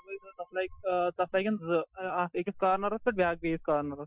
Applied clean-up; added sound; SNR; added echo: classical method Wiener filter.